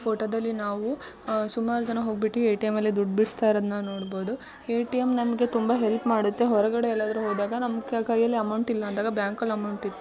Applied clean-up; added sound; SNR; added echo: none; none; none; none.